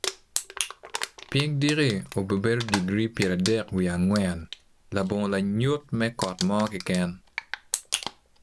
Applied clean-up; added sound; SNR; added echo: none; Crumpling, crinkling; 11 dB; none.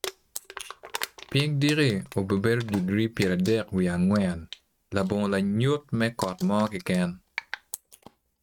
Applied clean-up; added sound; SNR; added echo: neural mask model RNNoise.